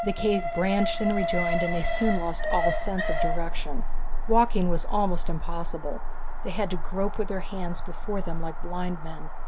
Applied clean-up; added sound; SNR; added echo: none; Alarm; -5 dB; none.